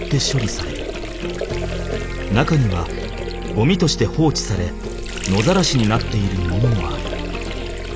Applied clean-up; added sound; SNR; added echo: none; Sink (filling or washing) / Water; 11 dB; none.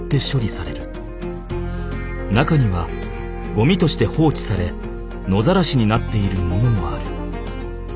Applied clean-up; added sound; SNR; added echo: none; none; none; none.